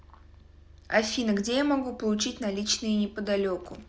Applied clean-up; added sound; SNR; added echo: none; none; none; none.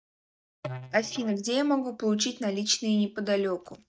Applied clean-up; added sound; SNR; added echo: neural mask model DeepFilterNet 3.